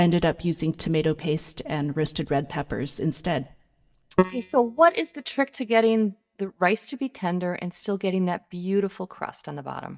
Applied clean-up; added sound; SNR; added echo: neural mask model DeepFilterNet 3.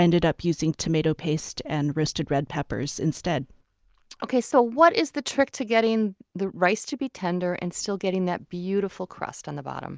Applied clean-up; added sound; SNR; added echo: none; none; none; none.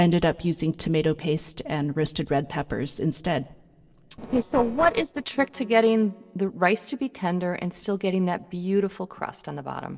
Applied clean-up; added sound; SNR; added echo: neural separator model SepFormer DNS4.